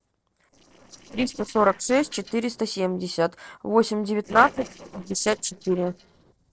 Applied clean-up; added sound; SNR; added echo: neural separator model SepFormer DNS4.